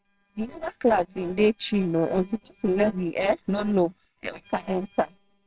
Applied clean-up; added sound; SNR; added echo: neural separator model SepFormer WHAMR!.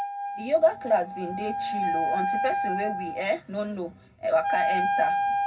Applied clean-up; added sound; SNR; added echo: none; Wind instrument, woodwind instrument; 0 dB; reverberation time 0.3 s.